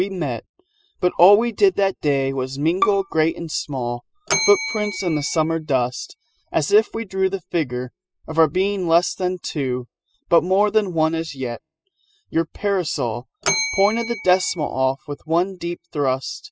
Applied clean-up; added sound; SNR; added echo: classical method spectral subtraction.